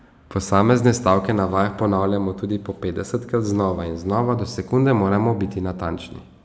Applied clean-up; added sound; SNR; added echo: none; none; none; none.